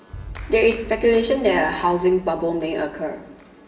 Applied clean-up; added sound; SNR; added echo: none; Clapping; 18 dB; reverberation time 0.8 s.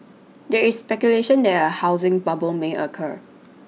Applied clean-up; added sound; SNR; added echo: none; none; none; none.